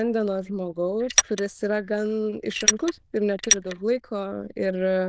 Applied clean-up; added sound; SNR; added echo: neural diffusion model UNIVERSE++.